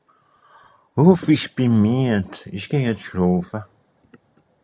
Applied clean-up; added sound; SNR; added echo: none; none; none; none.